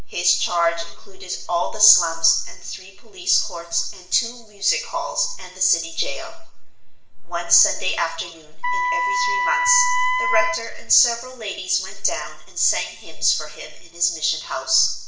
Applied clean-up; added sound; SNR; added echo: none; Wind instrument, woodwind instrument; 0 dB; reverberation time 0.7 s.